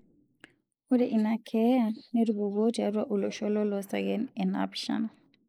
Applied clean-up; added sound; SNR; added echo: neural mask model Resemble Enhance denoiser.